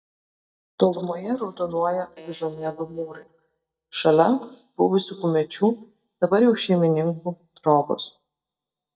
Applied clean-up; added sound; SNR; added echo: neural mask model DeepFilterNet 3.